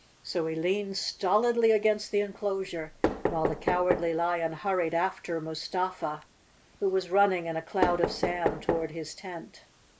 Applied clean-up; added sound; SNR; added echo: none; Knock; 7 dB; none.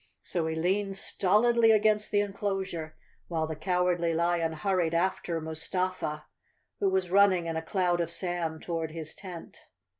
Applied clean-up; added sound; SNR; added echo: none; none; none; none.